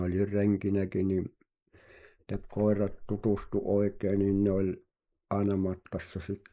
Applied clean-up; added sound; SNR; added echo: neural mask model Resemble Enhance denoiser.